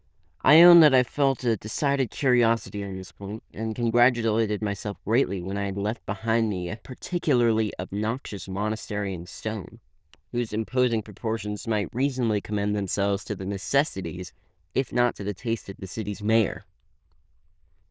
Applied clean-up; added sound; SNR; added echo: neural diffusion model UNIVERSE++.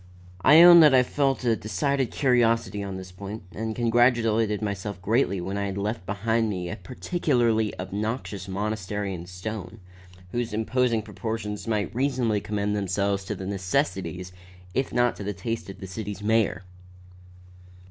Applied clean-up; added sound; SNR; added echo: none; none; none; none.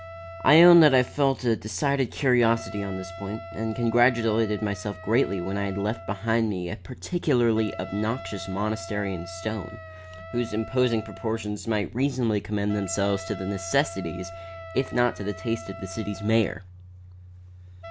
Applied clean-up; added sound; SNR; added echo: none; Wind instrument, woodwind instrument; 16 dB; none.